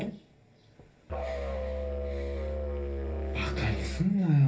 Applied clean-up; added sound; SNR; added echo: none; Musical instrument; 3 dB; reverberation time 0.3 s.